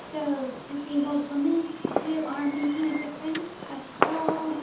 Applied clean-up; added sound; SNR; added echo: none; Fireworks; 4 dB; reverberation time 0.6 s.